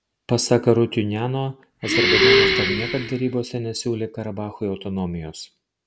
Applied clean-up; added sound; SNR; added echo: none; Breathing; -3 dB; none.